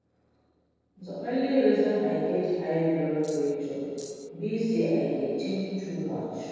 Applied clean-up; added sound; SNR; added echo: neural separator model SepFormer DNS4.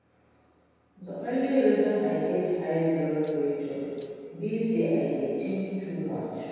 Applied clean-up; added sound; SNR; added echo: none; Rattle (instrument); 11 dB; reverberation time 2.2 s.